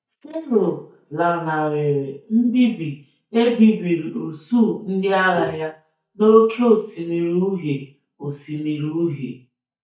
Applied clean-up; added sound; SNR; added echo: neural mask model DeepFilterNet 3.